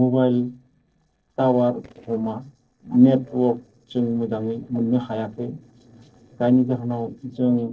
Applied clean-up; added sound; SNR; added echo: neural separator model SepFormer DNS4.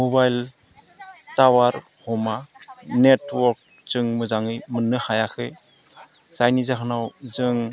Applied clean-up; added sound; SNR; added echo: none; none; none; none.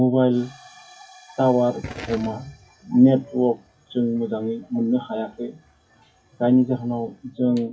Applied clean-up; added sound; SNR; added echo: classical method WPE with log-MMSE.